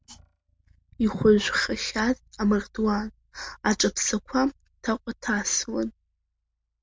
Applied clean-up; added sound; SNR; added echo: neural mask model RNNoise.